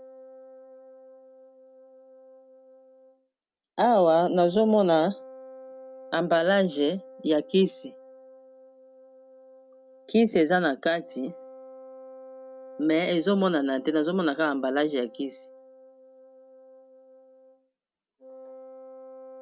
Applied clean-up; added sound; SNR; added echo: none; Wind instrument, woodwind instrument; 19 dB; none.